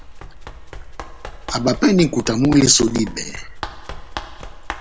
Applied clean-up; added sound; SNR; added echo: none; Run; 12 dB; none.